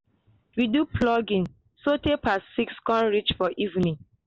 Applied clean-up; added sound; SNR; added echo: none; none; none; none.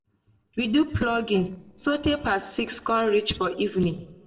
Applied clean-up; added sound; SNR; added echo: neural separator model SepFormer DNS4.